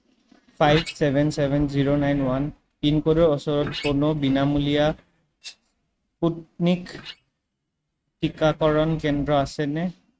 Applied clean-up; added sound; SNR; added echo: neural mask model RNNoise.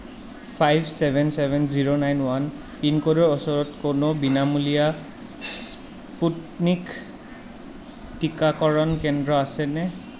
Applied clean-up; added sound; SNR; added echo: none; none; none; none.